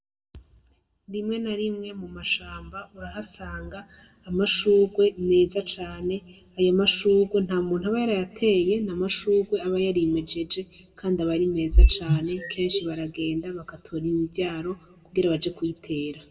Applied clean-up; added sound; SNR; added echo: none; Bird vocalization, bird call, bird song; -2 dB; reverberation time 1.7 s.